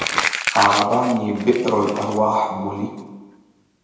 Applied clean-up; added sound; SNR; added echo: none; Crumpling, crinkling; 7 dB; reverberation time 1.0 s.